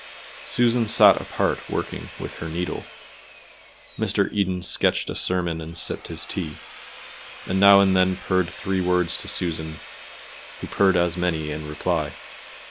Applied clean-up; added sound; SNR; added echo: none; Sawing; 12 dB; none.